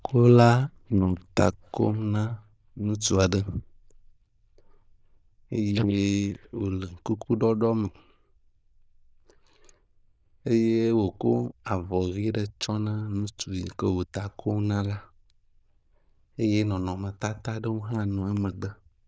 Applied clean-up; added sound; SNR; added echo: neural diffusion model UNIVERSE++.